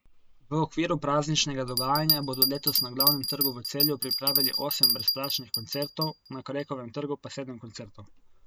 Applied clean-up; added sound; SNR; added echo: none; Bell; -1 dB; none.